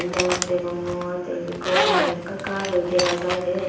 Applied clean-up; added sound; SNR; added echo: none; Zipper (clothing); 3 dB; reverberation time 0.9 s.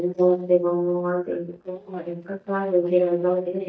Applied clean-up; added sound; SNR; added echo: neural mask model DeepFilterNet 3.